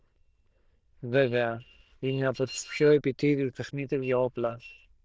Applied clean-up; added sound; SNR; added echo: neural diffusion model UNIVERSE++.